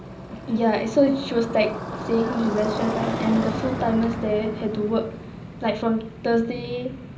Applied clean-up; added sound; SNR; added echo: none; Motorcycle; 8 dB; reverberation time 0.5 s.